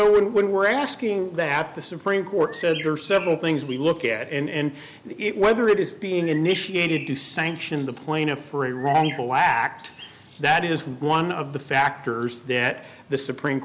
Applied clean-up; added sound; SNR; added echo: none; Bird; 17 dB; none.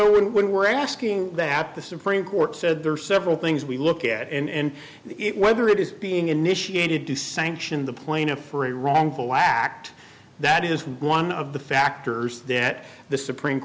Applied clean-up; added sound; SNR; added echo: none; none; none; none.